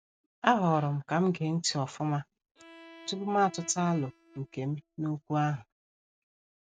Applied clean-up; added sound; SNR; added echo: neural mask model RNNoise.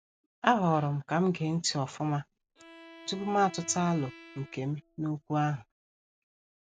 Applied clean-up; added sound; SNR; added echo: none; Bowed string instrument; 19 dB; none.